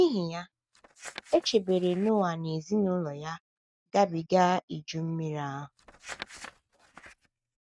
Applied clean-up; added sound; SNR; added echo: neural mask model RNNoise.